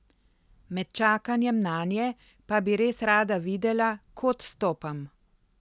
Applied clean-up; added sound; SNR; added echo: none; none; none; none.